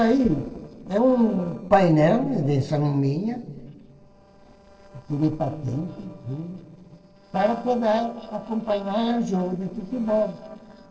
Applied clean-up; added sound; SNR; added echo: neural separator model SepFormer DNS4.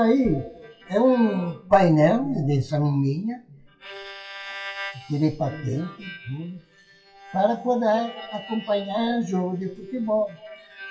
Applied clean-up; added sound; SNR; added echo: classical method WPE with log-MMSE.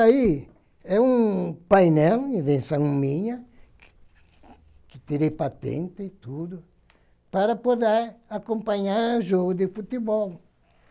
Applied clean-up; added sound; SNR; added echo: none; none; none; none.